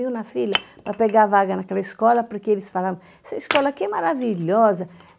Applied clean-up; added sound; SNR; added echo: none; Wood; 13 dB; none.